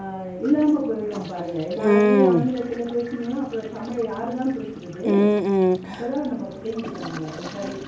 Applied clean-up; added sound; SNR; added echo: none; Toilet flush; 20 dB; none.